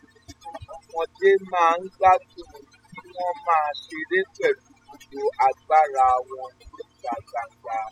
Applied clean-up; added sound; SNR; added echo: classical method spectral subtraction.